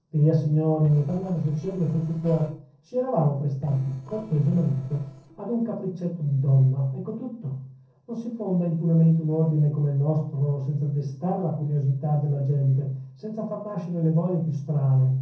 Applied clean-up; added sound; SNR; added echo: neural separator model SepFormer DNS4.